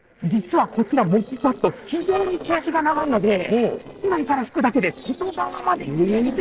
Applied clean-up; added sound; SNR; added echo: neural separator model SepFormer DNS4.